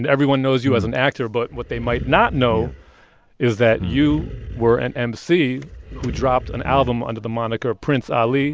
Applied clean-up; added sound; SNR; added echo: none; Animal; 13 dB; none.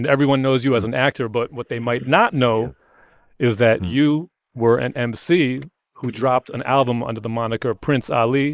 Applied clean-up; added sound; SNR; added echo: neural mask model Resemble Enhance denoiser.